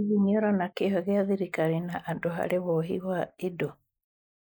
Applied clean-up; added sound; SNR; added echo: neural mask model Resemble Enhance denoiser.